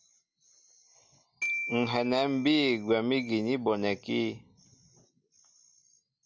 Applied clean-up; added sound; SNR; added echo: none; Glockenspiel; 10 dB; none.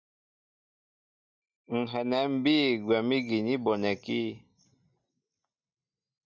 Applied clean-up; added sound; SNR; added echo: neural mask model DeepFilterNet 3.